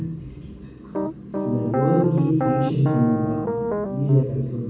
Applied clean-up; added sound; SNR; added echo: none; Piano; 3 dB; reverberation time 1.2 s.